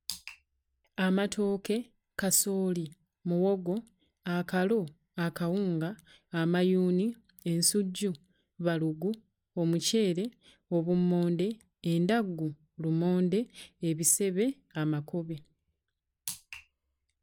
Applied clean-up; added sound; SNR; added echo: none; none; none; none.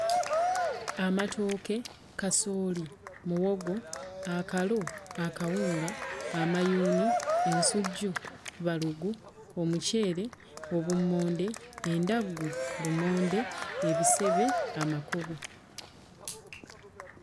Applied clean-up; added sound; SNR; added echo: none; Cheering; 3 dB; none.